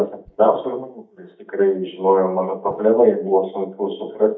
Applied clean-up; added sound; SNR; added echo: neural mask model DeepFilterNet 3.